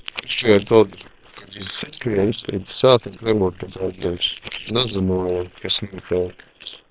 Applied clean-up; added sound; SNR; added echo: neural separator model SepFormer WHAM!.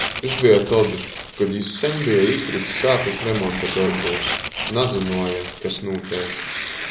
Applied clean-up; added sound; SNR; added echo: none; Tearing; 7 dB; none.